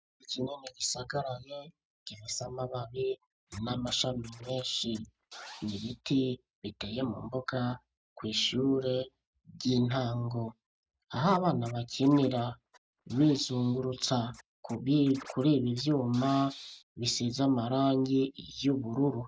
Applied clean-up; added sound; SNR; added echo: neural mask model RNNoise.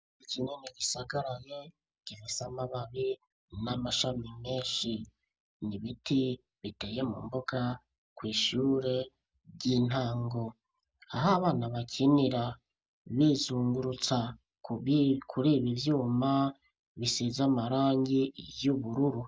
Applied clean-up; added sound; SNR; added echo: none; none; none; none.